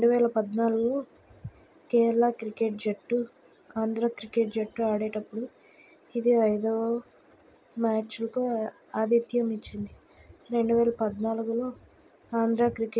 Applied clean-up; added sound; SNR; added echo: none; none; none; none.